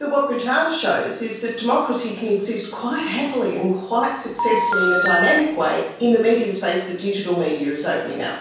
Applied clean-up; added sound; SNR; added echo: none; Telephone; 0 dB; reverberation time 0.7 s.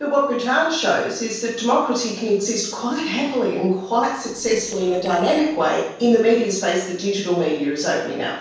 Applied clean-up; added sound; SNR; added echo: neural separator model SepFormer DNS4.